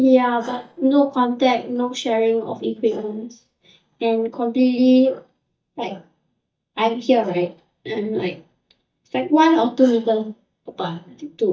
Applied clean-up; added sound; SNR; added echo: neural mask model DeepFilterNet 3.